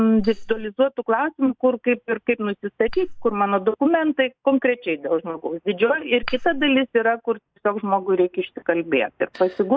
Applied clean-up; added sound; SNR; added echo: neural mask model DeepFilterNet 3.